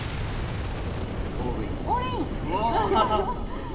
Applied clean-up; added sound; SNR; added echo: none; Boom; 3 dB; reverberation time 0.5 s.